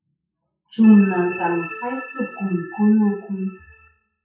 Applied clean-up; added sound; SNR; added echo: classical method WPE with log-MMSE.